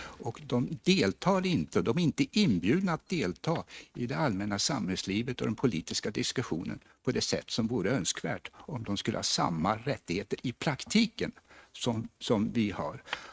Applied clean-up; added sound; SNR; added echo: neural mask model RNNoise.